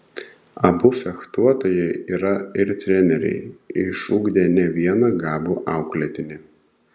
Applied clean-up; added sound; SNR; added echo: none; none; none; none.